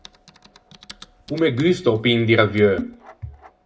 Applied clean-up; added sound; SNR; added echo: none; Typing; 18 dB; reverberation time 0.2 s.